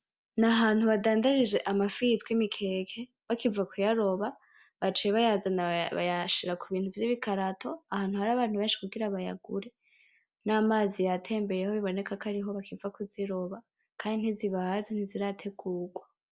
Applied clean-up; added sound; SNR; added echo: none; none; none; none.